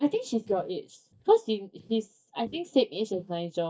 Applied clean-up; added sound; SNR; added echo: neural mask model DeepFilterNet 3.